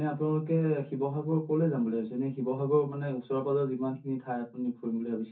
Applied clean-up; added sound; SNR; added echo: none; none; none; reverberation time 0.3 s.